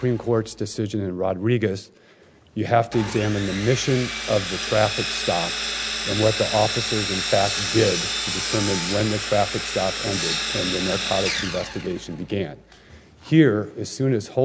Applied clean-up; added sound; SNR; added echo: none; Sawing; 6 dB; none.